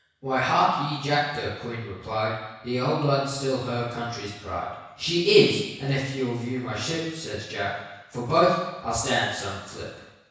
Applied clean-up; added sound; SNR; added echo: none; none; none; reverberation time 1.1 s.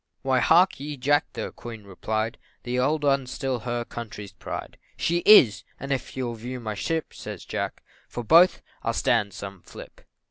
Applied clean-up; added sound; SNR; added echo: none; none; none; none.